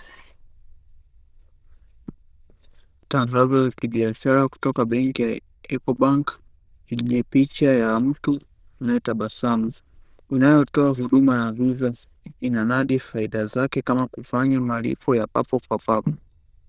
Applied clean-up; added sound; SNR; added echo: neural diffusion model UNIVERSE++.